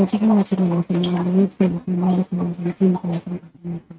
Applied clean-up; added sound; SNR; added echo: neural mask model RNNoise.